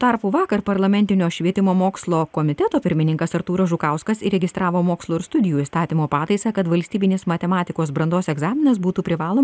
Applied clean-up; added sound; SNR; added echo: none; none; none; none.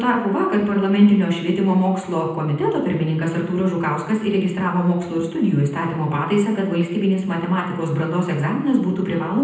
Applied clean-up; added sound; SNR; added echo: none; none; none; reverberation time 0.9 s.